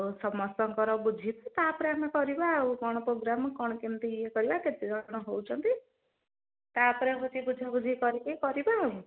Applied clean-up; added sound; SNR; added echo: none; none; none; none.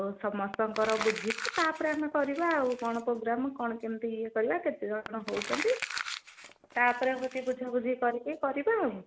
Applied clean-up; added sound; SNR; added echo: none; Crumpling, crinkling; 11 dB; none.